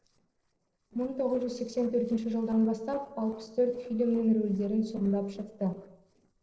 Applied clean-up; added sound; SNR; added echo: neural separator model SepFormer DNS4.